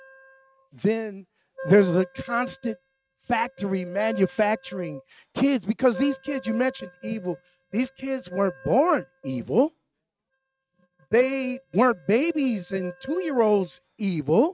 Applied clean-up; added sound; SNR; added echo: neural mask model RNNoise.